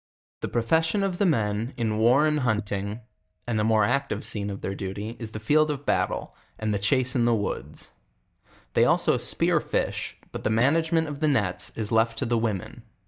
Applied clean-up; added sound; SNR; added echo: neural mask model DeepFilterNet 3.